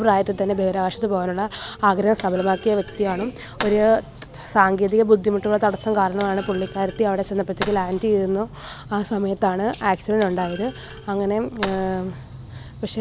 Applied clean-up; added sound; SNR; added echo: none; Thump, thud; 18 dB; none.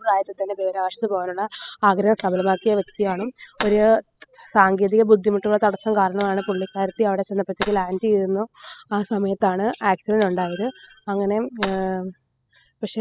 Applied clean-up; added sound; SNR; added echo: classical method spectral subtraction.